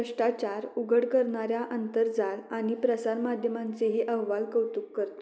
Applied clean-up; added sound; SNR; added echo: none; none; none; none.